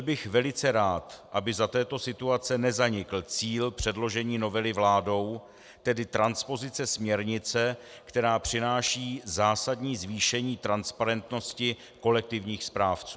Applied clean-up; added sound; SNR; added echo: none; none; none; none.